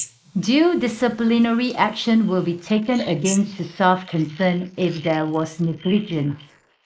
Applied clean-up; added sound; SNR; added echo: neural mask model Resemble Enhance denoiser.